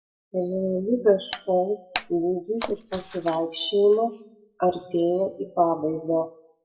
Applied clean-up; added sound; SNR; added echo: classical method WPE with log-MMSE.